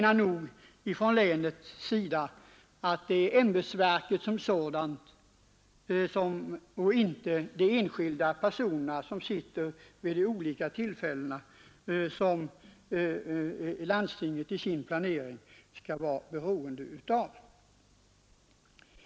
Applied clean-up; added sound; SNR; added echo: none; none; none; none.